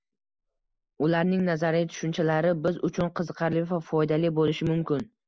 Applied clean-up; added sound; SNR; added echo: neural mask model Resemble Enhance denoiser.